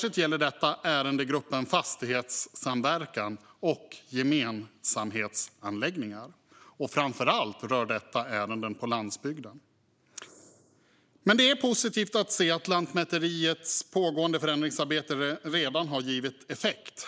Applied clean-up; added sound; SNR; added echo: neural mask model Resemble Enhance denoiser.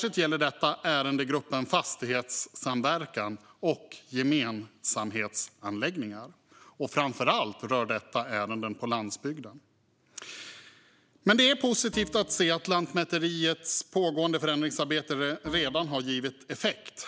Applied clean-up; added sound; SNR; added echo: none; Bowed string instrument; 19 dB; none.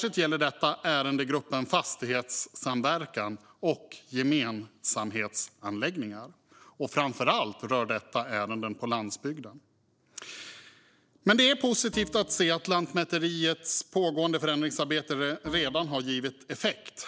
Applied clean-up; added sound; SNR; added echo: neural separator model SepFormer DNS4.